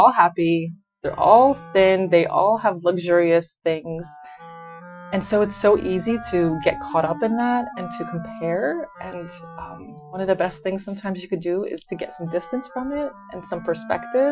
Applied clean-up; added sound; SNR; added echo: classical method Wiener filter.